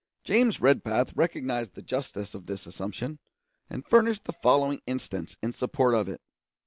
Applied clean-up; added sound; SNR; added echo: none; none; none; none.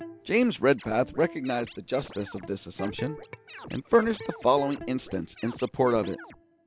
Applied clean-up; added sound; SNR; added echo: none; Electric guitar + Scratching (performance technique); 16 dB; none.